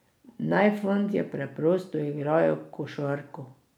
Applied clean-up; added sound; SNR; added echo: none; none; none; none.